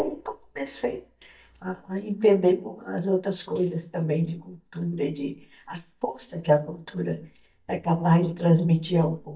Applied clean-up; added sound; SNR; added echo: neural mask model DeepFilterNet 3.